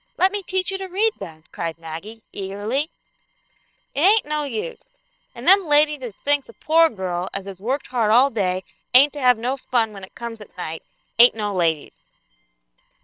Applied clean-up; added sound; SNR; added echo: neural separator model SepFormer WHAM!.